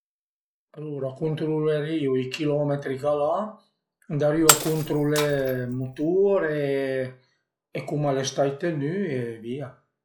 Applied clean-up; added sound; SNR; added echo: classical method log-MMSE.